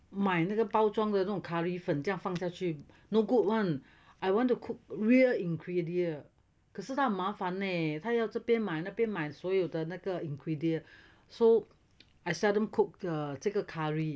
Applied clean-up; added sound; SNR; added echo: none; none; none; none.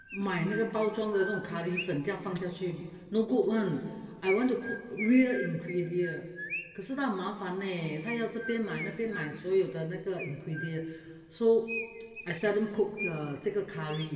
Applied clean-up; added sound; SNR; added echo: none; Chirp, tweet; 13 dB; reverberation time 2.0 s.